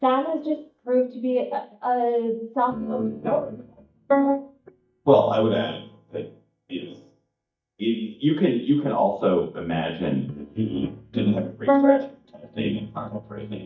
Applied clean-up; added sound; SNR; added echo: neural mask model DeepFilterNet 3.